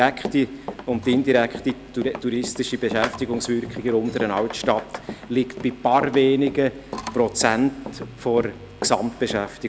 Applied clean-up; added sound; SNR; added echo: none; Run; 13 dB; none.